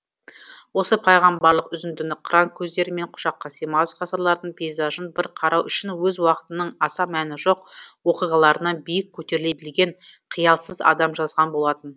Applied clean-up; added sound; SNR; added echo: none; none; none; none.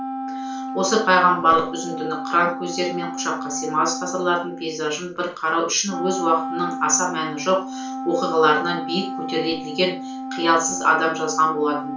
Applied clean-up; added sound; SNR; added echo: none; Wind instrument, woodwind instrument; 8 dB; reverberation time 0.3 s.